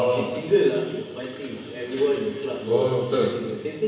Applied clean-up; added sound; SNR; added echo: none; none; none; reverberation time 1.0 s.